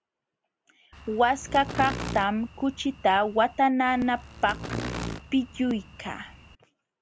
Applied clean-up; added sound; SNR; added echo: none; Insect; 10 dB; none.